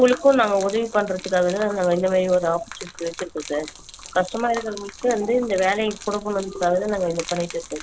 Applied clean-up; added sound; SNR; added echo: none; Gurgling / Liquid; 17 dB; none.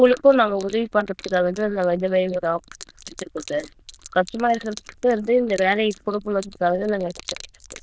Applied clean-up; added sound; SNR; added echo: neural diffusion model UNIVERSE++.